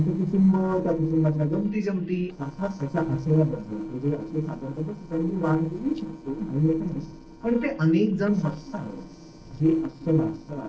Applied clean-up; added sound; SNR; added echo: neural separator model SepFormer DNS4.